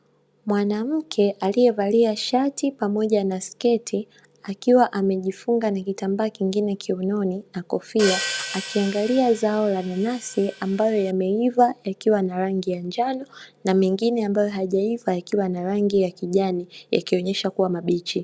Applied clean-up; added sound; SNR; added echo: none; Hi-hat; 10 dB; none.